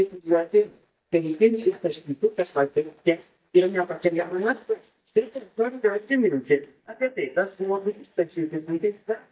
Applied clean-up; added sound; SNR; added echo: neural mask model DeepFilterNet 3.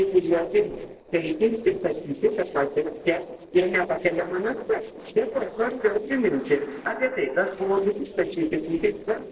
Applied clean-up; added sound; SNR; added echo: neural separator model SepFormer DNS4.